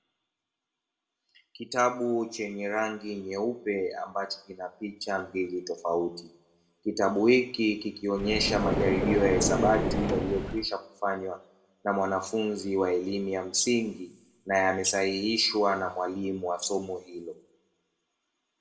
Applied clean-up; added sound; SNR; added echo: none; Car; -1 dB; reverberation time 0.4 s.